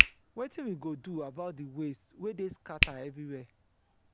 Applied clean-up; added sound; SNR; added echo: none; Hands; -5 dB; none.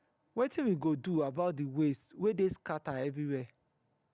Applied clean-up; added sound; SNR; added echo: none; none; none; none.